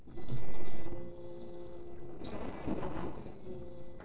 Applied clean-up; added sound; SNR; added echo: neural separator model SepFormer DNS4.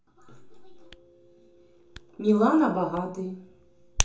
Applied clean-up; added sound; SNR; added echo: none; Hands; 9 dB; reverberation time 0.7 s.